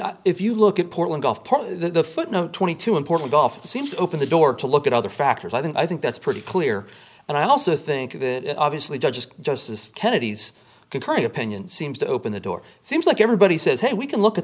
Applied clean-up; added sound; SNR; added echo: none; none; none; none.